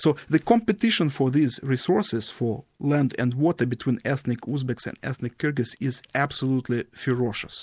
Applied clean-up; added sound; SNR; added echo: none; none; none; none.